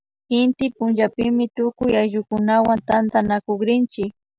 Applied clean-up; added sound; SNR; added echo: none; none; none; none.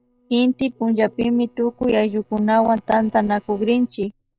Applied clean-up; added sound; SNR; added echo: neural separator model SepFormer DNS4.